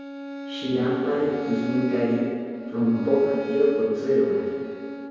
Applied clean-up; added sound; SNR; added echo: none; Bowed string instrument; 11 dB; reverberation time 2.2 s.